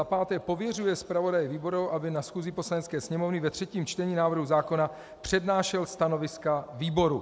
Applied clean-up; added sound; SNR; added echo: none; none; none; none.